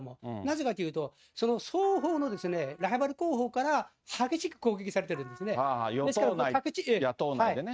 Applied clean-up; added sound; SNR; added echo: neural mask model RNNoise.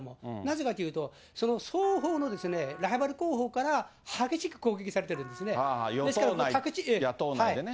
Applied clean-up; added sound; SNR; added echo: none; Trumpet; 19 dB; none.